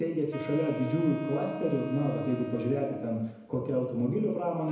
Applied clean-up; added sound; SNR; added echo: none; Wind instrument, woodwind instrument; 9 dB; reverberation time 1.0 s.